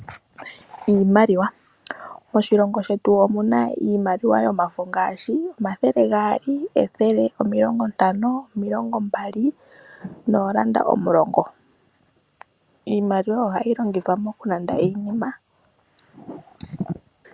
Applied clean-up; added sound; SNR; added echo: none; none; none; none.